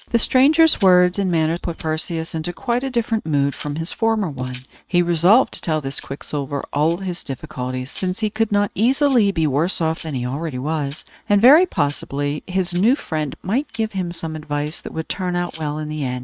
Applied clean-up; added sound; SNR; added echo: neural mask model RNNoise.